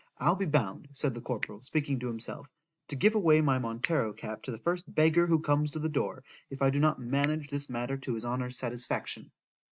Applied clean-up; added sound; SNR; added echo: neural mask model RNNoise.